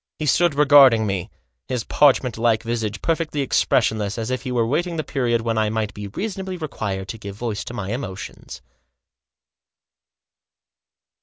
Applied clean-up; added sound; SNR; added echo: none; none; none; none.